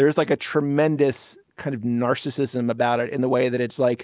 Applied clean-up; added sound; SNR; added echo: none; none; none; none.